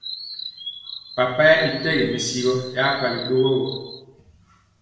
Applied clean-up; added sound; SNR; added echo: none; Chirp, tweet; 12 dB; reverberation time 0.9 s.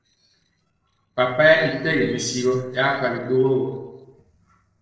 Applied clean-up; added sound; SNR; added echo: neural separator model SepFormer DNS4.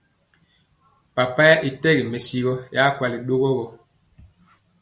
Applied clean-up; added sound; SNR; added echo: none; none; none; none.